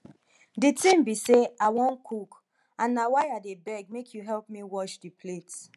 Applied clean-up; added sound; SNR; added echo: none; none; none; none.